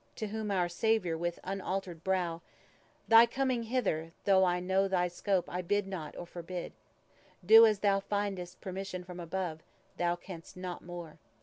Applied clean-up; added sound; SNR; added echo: none; none; none; none.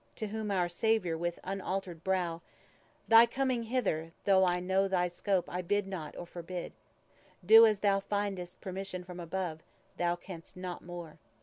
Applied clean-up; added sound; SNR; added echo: none; Crushing; 17 dB; none.